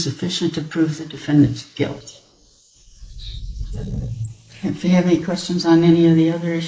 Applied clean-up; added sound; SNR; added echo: neural mask model Resemble Enhance denoiser.